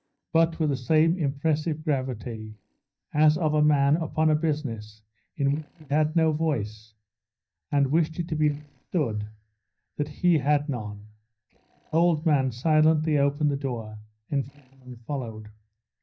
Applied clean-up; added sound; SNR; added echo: neural mask model DeepFilterNet 3.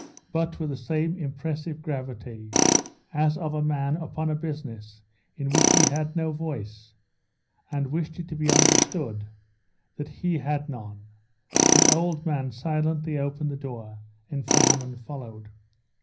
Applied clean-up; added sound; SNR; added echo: none; Tools; -1 dB; reverberation time 0.5 s.